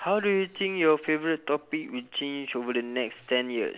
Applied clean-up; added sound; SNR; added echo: none; none; none; none.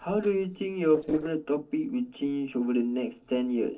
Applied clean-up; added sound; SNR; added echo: neural separator model SepFormer DNS4.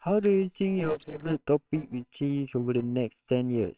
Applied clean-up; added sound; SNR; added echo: neural separator model SepFormer WHAMR!.